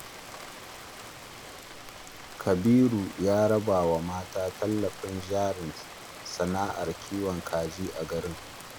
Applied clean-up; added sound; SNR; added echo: none; Rain; 14 dB; none.